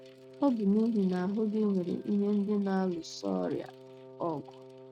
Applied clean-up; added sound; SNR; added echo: neural mask model RNNoise.